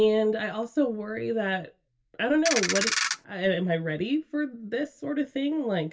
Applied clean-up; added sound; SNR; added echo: none; Ratchet, pawl; 0 dB; reverberation time 0.1 s.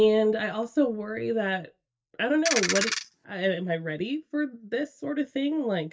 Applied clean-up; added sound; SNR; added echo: neural mask model DeepFilterNet 3.